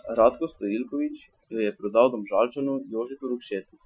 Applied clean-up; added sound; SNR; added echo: classical method Wiener filter.